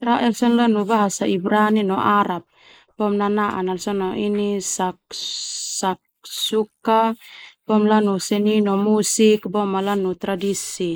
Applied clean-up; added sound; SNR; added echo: neural mask model Resemble Enhance denoiser.